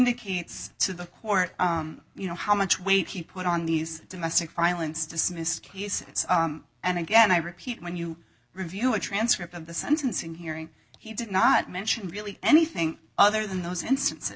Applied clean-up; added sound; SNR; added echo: none; none; none; none.